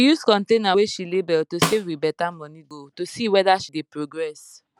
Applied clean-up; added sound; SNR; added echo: none; Snare drum; 5 dB; none.